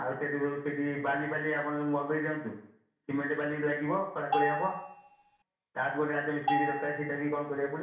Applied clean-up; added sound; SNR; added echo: none; Bell; 1 dB; reverberation time 0.6 s.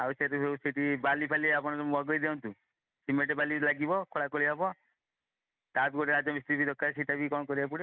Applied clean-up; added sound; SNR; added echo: none; none; none; none.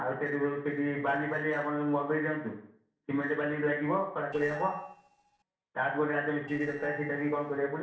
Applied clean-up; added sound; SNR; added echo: neural separator model SepFormer DNS4.